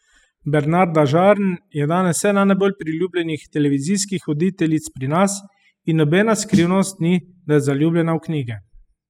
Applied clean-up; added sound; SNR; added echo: classical method spectral subtraction.